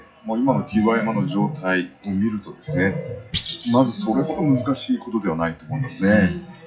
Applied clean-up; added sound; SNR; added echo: classical method WPE with log-MMSE.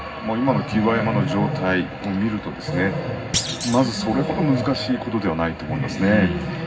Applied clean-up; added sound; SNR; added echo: none; Thump, thud; 8 dB; reverberation time 0.4 s.